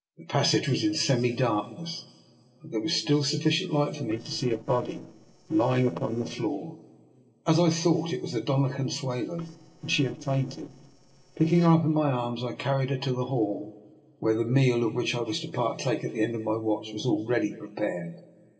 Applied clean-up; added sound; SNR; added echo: neural separator model SepFormer DNS4.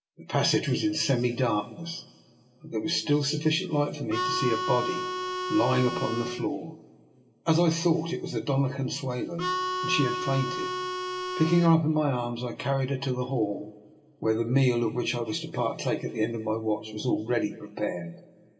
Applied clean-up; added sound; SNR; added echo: none; Harmonica; 3 dB; reverberation time 1.9 s.